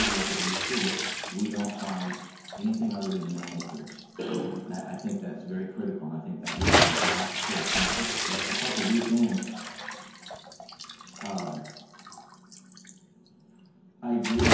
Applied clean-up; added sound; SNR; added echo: none; Bathtub (filling or washing) / Splash, splatter; -1 dB; reverberation time 0.9 s.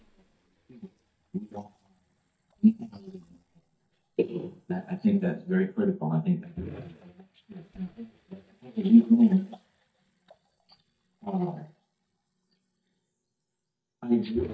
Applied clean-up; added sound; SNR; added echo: neural mask model DeepFilterNet 3.